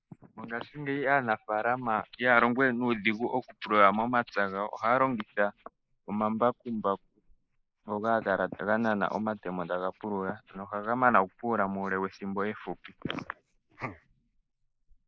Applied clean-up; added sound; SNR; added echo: neural mask model Resemble Enhance denoiser.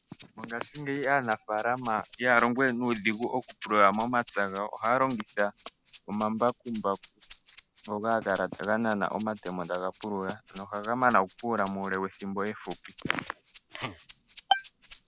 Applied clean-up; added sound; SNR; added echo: none; Rattle (instrument); 16 dB; none.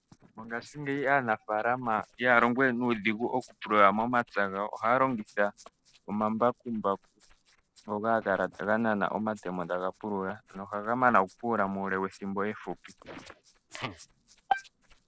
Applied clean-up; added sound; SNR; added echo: neural separator model SepFormer DNS4.